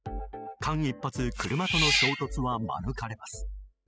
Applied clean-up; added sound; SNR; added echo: classical method spectral subtraction.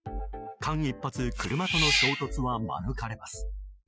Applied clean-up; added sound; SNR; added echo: classical method Wiener filter.